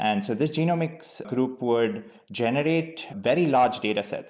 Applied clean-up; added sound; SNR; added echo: none; none; none; none.